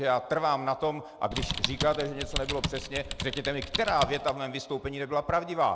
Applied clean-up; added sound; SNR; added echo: none; Typing; 5 dB; none.